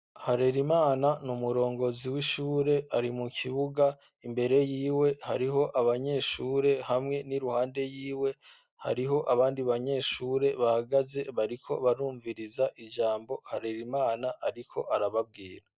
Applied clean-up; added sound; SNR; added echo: none; none; none; none.